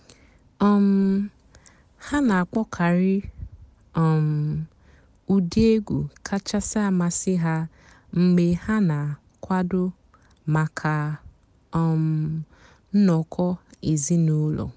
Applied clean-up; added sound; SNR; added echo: none; none; none; none.